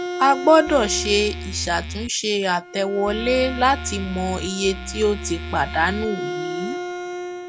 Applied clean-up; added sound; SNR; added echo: none; Musical instrument + Bowed string instrument; 8 dB; none.